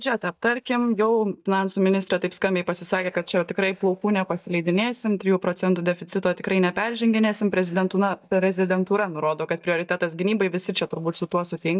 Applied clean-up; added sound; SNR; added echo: neural mask model DeepFilterNet 3.